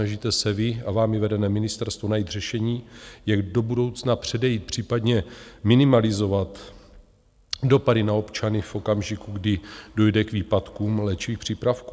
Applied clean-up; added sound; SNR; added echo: none; none; none; none.